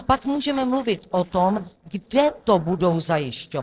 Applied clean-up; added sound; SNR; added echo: neural separator model SepFormer DNS4.